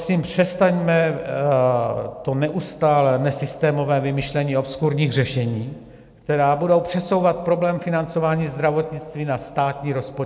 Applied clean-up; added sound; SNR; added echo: none; none; none; none.